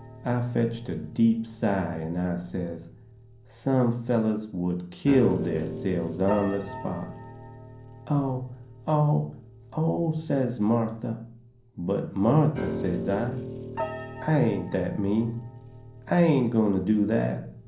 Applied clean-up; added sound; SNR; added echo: none; Piano; 12 dB; reverberation time 0.6 s.